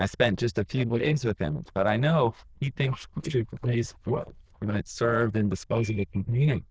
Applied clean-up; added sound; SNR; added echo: neural diffusion model UNIVERSE++.